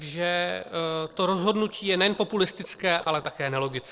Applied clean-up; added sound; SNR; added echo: neural separator model SepFormer DNS4.